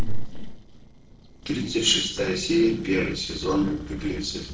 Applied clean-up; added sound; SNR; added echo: neural separator model SepFormer DNS4.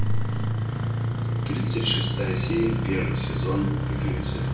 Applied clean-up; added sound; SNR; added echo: none; Engine starting; -2 dB; reverberation time 0.7 s.